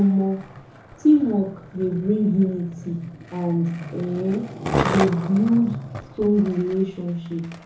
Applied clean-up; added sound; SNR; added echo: none; Skateboard; 9 dB; reverberation time 0.7 s.